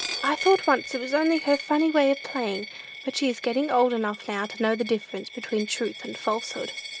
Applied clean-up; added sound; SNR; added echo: none; Coin (dropping); 11 dB; none.